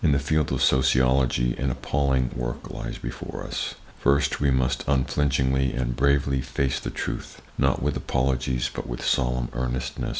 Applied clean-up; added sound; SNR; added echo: none; none; none; none.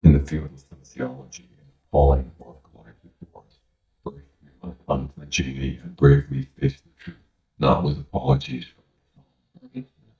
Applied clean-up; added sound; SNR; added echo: neural mask model DeepFilterNet 3.